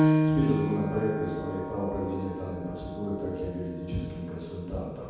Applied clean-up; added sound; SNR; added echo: none; Piano; -1 dB; reverberation time 1.2 s.